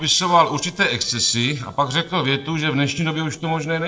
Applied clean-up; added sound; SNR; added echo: neural separator model SepFormer DNS4.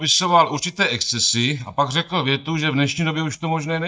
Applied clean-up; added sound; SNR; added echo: neural mask model DeepFilterNet 3.